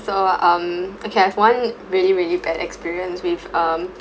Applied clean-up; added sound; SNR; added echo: none; none; none; none.